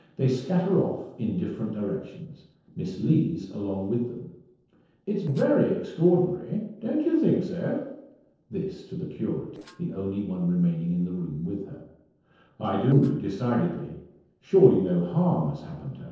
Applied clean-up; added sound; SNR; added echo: neural separator model SepFormer DNS4.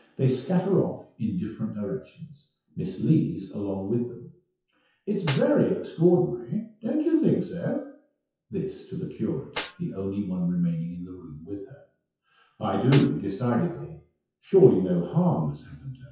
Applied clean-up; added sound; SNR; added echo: classical method WPE with log-MMSE.